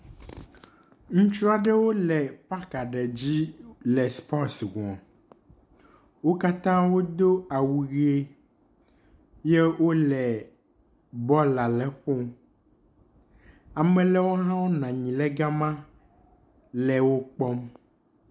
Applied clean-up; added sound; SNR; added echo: none; none; none; none.